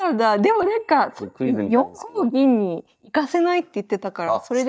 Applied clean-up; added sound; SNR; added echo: neural mask model DeepFilterNet 3.